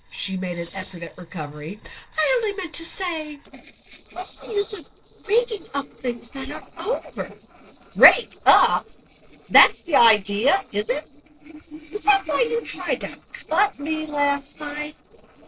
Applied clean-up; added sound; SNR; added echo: neural separator model SepFormer DNS4.